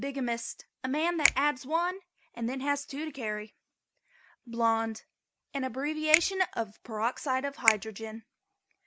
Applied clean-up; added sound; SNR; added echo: neural mask model Resemble Enhance denoiser.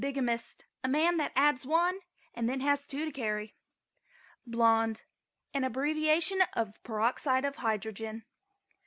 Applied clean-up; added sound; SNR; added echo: none; none; none; none.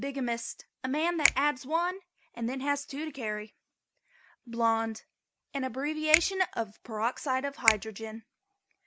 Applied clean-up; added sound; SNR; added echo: none; Finger snapping; 2 dB; none.